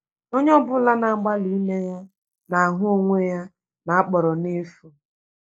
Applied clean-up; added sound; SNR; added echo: neural mask model Resemble Enhance denoiser.